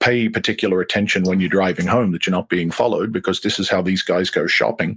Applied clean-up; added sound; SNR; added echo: neural mask model Resemble Enhance denoiser.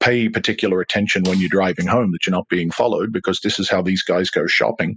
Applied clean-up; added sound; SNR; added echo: classical method spectral subtraction.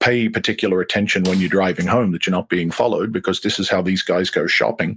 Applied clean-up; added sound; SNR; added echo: none; Snare drum; 19 dB; none.